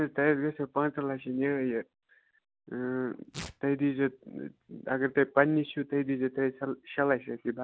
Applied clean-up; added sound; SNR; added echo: none; Tearing; 19 dB; none.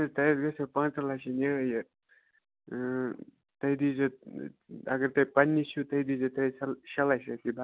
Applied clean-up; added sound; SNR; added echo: none; none; none; none.